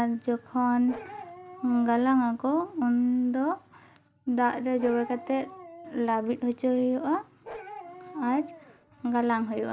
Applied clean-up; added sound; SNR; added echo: none; Bark; 18 dB; none.